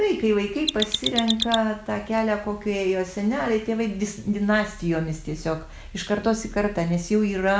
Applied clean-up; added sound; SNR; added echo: none; Mechanisms; 3 dB; none.